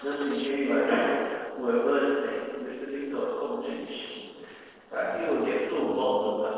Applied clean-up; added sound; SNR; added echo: neural separator model SepFormer DNS4.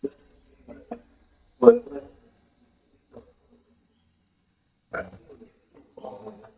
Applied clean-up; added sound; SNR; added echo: neural mask model DeepFilterNet 3.